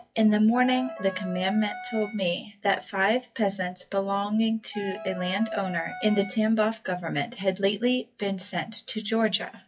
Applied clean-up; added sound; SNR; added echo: classical method WPE with log-MMSE.